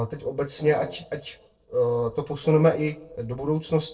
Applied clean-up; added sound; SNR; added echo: neural separator model SepFormer DNS4.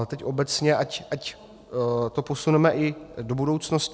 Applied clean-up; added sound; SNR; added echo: none; none; none; none.